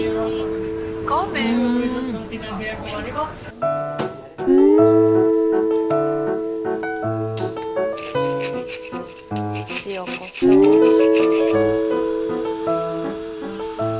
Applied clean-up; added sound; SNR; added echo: none; Guitar; -4 dB; none.